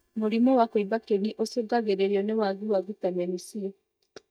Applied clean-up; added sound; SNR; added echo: neural mask model DeepFilterNet 3.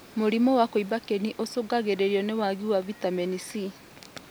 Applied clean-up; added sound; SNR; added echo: none; none; none; none.